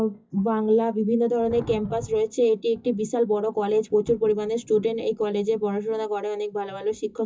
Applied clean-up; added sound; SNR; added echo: classical method WPE with log-MMSE.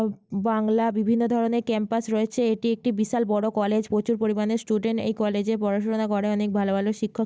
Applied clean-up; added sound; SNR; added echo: none; none; none; none.